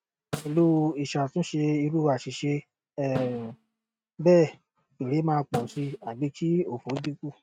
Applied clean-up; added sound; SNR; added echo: neural mask model RNNoise.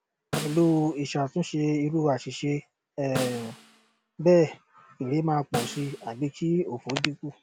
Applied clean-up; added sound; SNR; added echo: none; Snare drum; 13 dB; none.